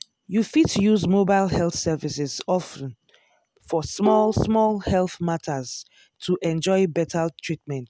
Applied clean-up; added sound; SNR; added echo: none; Bowed string instrument; 8 dB; none.